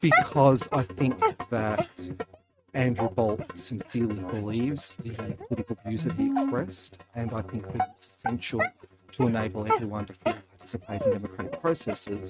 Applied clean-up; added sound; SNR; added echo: neural mask model RNNoise.